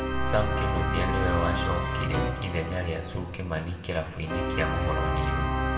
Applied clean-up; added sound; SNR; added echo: none; Organ; -1 dB; reverberation time 1.8 s.